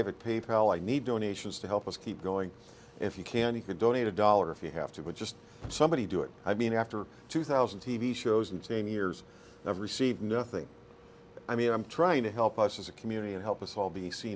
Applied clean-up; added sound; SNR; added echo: none; none; none; none.